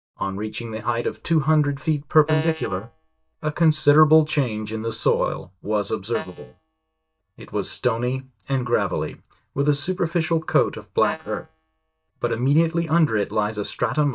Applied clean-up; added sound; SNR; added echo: neural mask model DeepFilterNet 3.